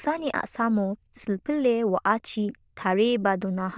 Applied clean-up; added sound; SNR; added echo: neural diffusion model UNIVERSE++.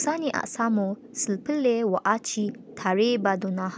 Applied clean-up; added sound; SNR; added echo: none; Thunder / Rain; 18 dB; none.